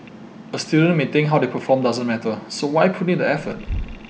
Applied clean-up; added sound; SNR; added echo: none; Toilet flush; 16 dB; none.